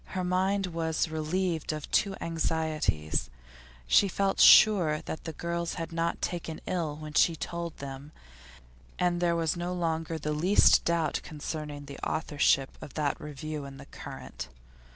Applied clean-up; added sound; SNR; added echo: none; none; none; none.